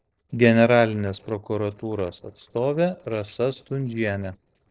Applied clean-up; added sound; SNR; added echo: neural separator model SepFormer DNS4.